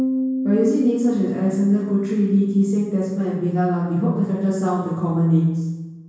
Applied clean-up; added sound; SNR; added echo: none; Piano; 10 dB; reverberation time 1.0 s.